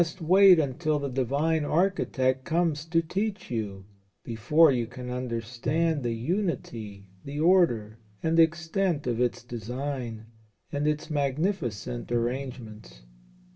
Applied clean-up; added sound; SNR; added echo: none; Drum; 18 dB; reverberation time 0.2 s.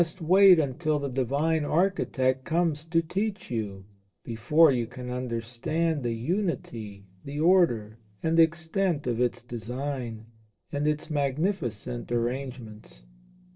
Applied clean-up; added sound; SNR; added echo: neural separator model SepFormer DNS4.